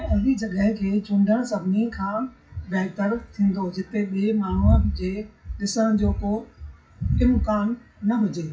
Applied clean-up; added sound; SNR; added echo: classical method WPE with log-MMSE.